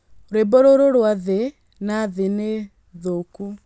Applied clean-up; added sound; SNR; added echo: none; none; none; none.